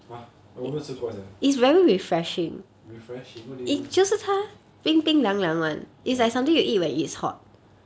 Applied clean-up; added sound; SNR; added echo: none; none; none; none.